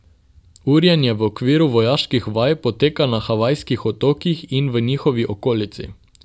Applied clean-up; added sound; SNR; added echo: none; none; none; none.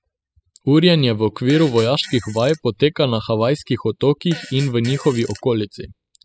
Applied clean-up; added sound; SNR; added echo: classical method spectral subtraction.